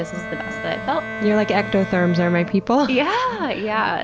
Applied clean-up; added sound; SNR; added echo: none; Wild animals + Bowed string instrument; 11 dB; none.